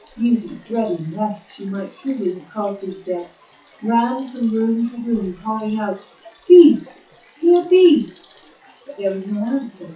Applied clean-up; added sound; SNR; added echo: classical method WPE with log-MMSE.